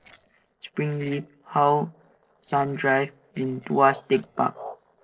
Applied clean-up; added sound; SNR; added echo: neural separator model SepFormer DNS4.